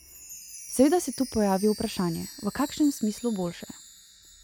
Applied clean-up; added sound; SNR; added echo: none; Chime; 16 dB; none.